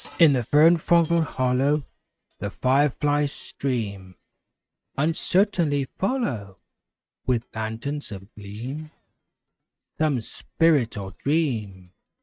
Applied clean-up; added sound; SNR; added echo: neural mask model RNNoise.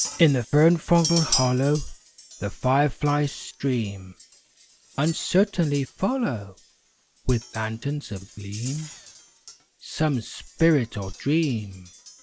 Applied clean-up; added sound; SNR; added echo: none; Chink, clink; 13 dB; none.